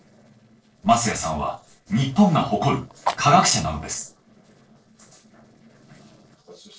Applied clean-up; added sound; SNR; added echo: neural separator model SepFormer DNS4.